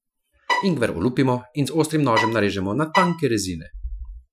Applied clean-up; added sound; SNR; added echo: classical method Wiener filter.